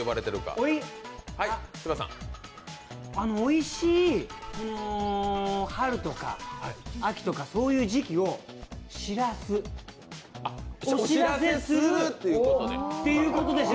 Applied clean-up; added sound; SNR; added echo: none; Bird; 20 dB; none.